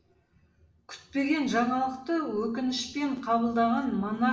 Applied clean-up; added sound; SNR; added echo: none; none; none; reverberation time 0.6 s.